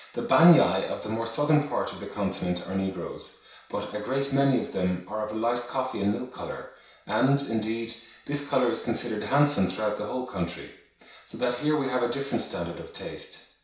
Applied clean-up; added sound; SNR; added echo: none; none; none; reverberation time 0.6 s.